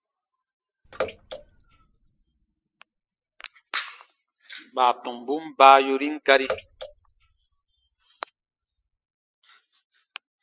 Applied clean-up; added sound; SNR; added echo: classical method spectral subtraction.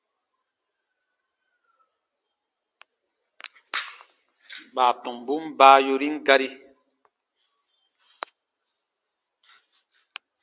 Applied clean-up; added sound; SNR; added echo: none; none; none; none.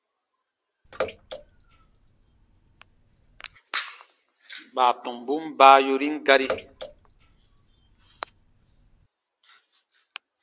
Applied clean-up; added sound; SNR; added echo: none; Bathtub (filling or washing) / Water / Splash, splatter; 13 dB; none.